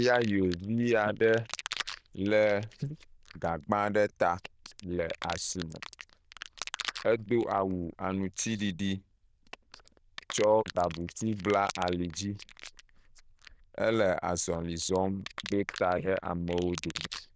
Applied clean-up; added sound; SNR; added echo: neural diffusion model UNIVERSE++.